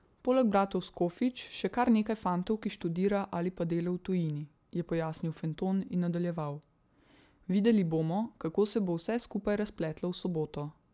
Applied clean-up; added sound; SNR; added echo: none; none; none; none.